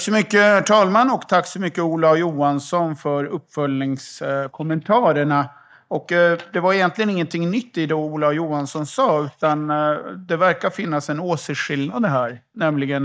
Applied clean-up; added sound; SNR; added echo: neural mask model DeepFilterNet 3.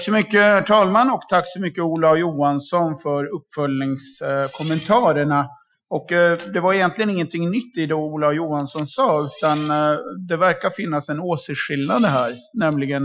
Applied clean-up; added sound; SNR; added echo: classical method Wiener filter.